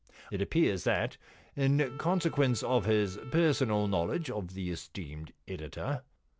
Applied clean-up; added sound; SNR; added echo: none; Wind instrument, woodwind instrument; 20 dB; none.